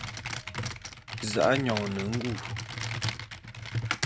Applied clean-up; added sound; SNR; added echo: none; Computer keyboard; 2 dB; none.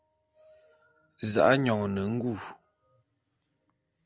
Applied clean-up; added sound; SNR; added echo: none; none; none; none.